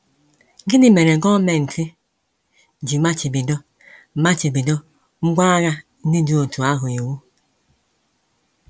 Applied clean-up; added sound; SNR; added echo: none; none; none; none.